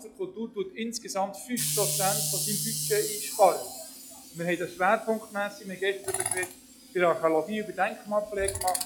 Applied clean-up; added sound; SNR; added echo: classical method log-MMSE.